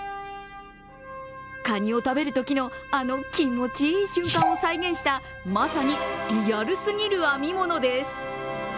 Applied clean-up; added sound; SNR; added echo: none; none; none; none.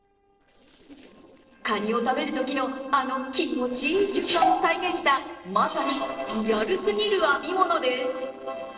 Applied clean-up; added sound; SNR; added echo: neural separator model SepFormer DNS4.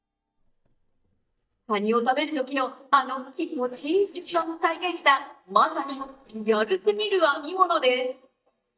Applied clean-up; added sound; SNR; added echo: neural mask model DeepFilterNet 3.